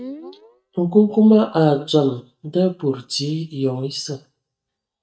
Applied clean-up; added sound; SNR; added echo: neural mask model DeepFilterNet 3.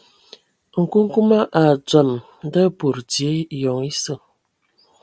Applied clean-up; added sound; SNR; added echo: none; none; none; none.